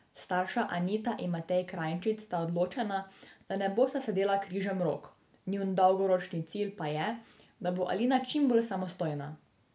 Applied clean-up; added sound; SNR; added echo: none; none; none; none.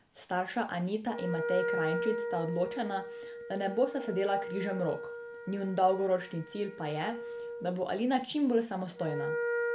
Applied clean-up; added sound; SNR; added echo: none; Wind instrument, woodwind instrument; 5 dB; none.